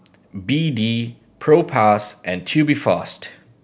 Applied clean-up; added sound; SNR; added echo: none; none; none; none.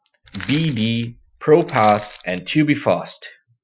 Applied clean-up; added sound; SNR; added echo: classical method Wiener filter.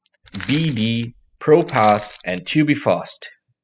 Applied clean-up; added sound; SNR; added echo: classical method spectral subtraction.